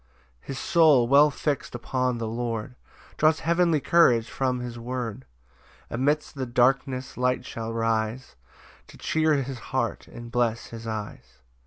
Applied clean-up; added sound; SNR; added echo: none; none; none; none.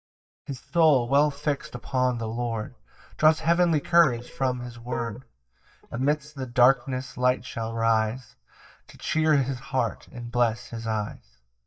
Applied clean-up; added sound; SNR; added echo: neural mask model DeepFilterNet 3.